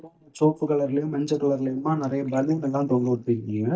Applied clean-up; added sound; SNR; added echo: neural mask model DeepFilterNet 3.